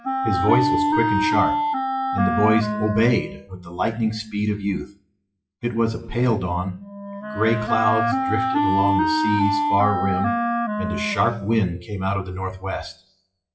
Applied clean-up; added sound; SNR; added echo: classical method WPE with log-MMSE.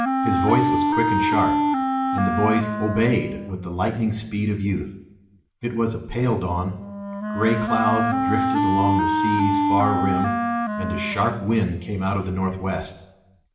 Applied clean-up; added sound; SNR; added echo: none; Wind instrument, woodwind instrument; 0 dB; reverberation time 0.8 s.